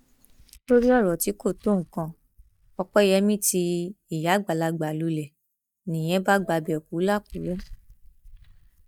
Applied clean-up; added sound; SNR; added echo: neural mask model DeepFilterNet 3.